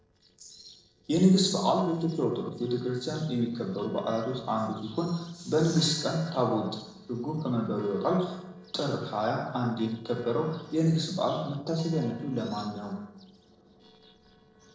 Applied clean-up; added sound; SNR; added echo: neural separator model SepFormer DNS4.